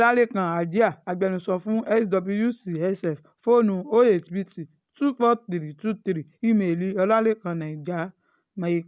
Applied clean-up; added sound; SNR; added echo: none; none; none; none.